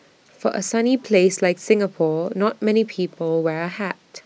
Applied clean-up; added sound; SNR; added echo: none; none; none; none.